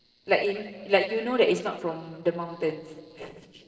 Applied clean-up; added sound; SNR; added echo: neural separator model SepFormer DNS4.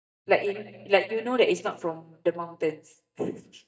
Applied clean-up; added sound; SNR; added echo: neural mask model DeepFilterNet 3.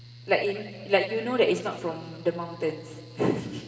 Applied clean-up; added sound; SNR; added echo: none; Mechanical fan; 18 dB; reverberation time 1.9 s.